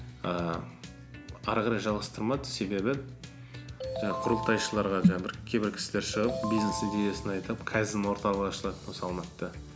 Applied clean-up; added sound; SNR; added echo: none; Ringtone; 6 dB; none.